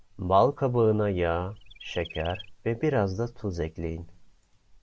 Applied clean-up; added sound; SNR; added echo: none; Chirp, tweet; 17 dB; none.